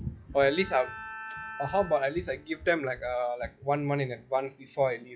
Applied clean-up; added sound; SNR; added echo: classical method log-MMSE.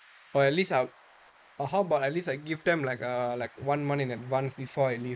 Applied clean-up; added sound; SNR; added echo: neural mask model Resemble Enhance denoiser.